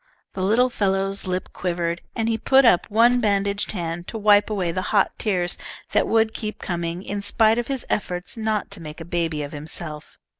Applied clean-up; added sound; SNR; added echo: none; Crushing; 14 dB; none.